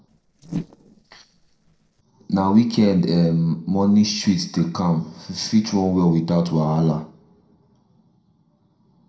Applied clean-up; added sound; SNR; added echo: neural separator model SepFormer DNS4.